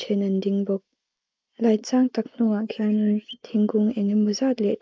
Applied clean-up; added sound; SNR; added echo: neural mask model Resemble Enhance denoiser.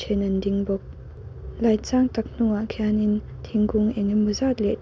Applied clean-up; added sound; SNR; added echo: none; none; none; none.